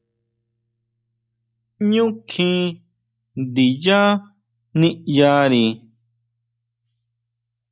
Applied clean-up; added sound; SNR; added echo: neural mask model DeepFilterNet 3.